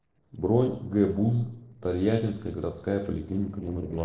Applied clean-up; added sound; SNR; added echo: neural separator model SepFormer DNS4.